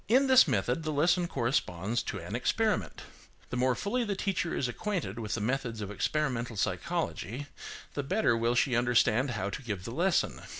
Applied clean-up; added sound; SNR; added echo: none; none; none; none.